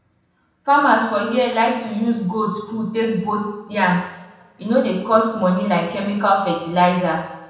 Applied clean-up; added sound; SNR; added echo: none; none; none; reverberation time 0.8 s.